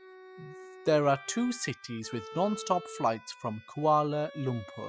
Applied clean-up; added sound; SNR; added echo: classical method spectral subtraction.